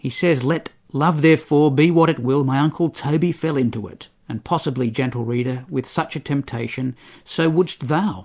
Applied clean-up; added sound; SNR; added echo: none; none; none; none.